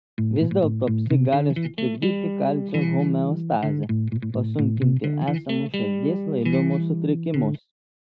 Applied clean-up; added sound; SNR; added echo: none; Electric guitar; -1 dB; none.